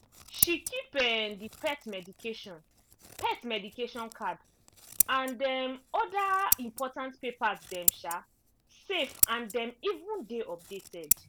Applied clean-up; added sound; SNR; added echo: none; Scissors; 1 dB; none.